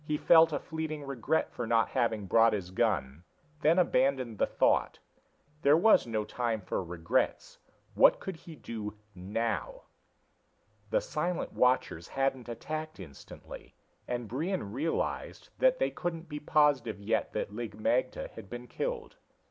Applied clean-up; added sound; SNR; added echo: none; none; none; none.